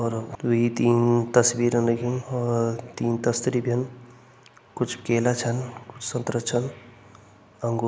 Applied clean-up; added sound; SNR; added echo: none; none; none; none.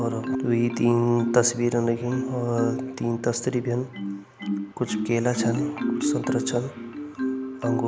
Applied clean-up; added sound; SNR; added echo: none; Marimba, xylophone; 4 dB; none.